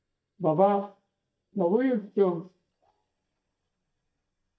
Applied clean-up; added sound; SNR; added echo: neural mask model DeepFilterNet 3.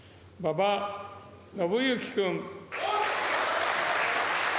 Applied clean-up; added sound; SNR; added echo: none; none; none; none.